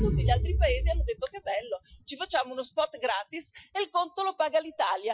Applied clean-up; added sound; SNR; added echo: classical method Wiener filter.